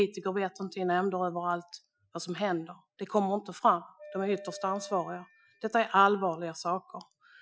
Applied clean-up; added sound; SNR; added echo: classical method Wiener filter.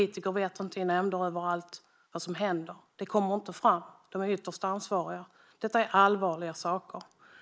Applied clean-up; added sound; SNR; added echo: neural mask model Resemble Enhance denoiser.